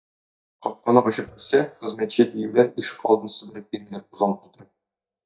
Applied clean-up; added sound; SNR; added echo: neural mask model DeepFilterNet 3.